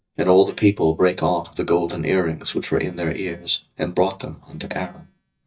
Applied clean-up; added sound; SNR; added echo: neural mask model DeepFilterNet 3.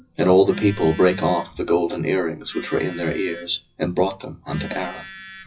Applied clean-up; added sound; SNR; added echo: classical method WPE with log-MMSE.